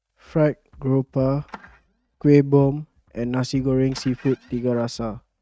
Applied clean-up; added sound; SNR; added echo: neural mask model RNNoise.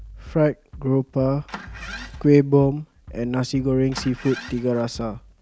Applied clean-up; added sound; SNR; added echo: none; Bass drum + Engine starting; 17 dB; none.